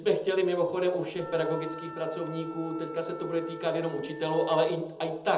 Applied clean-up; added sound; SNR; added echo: none; Wind instrument, woodwind instrument; 15 dB; reverberation time 0.8 s.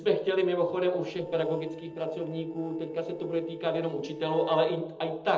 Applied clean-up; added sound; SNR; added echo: neural separator model SepFormer DNS4.